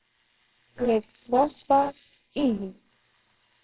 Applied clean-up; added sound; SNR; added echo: neural separator model SepFormer WHAMR!.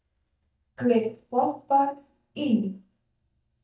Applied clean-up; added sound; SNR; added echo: neural mask model DeepFilterNet 3.